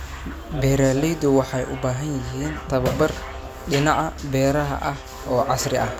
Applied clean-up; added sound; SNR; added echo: none; Brass instrument; 20 dB; none.